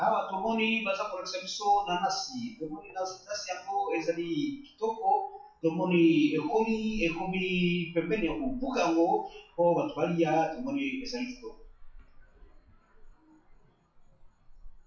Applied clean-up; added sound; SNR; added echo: classical method WPE with log-MMSE.